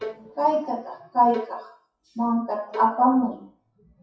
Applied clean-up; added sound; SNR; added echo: classical method WPE with log-MMSE.